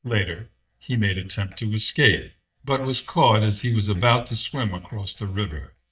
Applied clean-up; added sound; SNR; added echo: neural mask model DeepFilterNet 3.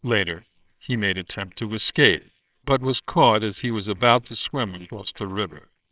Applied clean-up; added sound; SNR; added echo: neural separator model SepFormer WHAMR!.